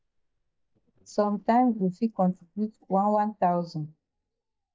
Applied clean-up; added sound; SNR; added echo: neural mask model DeepFilterNet 3.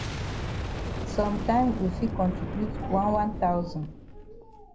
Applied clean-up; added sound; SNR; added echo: none; Boom; 4 dB; reverberation time 0.4 s.